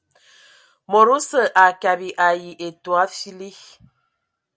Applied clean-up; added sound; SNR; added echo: none; none; none; none.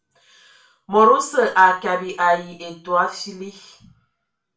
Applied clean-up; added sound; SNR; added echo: none; none; none; reverberation time 0.3 s.